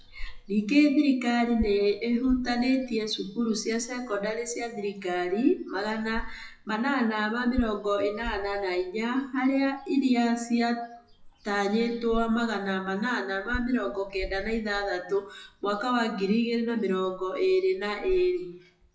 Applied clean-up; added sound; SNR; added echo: classical method WPE with log-MMSE.